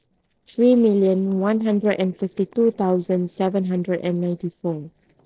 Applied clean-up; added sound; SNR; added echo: neural separator model SepFormer DNS4.